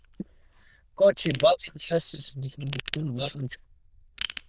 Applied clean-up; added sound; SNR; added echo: neural diffusion model UNIVERSE++.